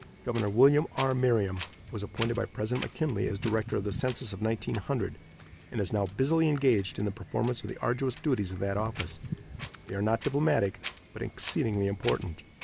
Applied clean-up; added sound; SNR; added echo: none; Wind; 14 dB; none.